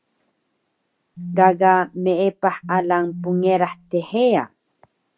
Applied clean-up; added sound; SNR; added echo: none; Telephone; 12 dB; none.